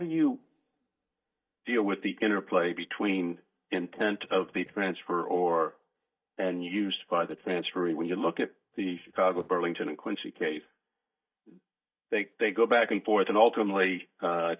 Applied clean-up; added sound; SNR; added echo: neural mask model DeepFilterNet 3.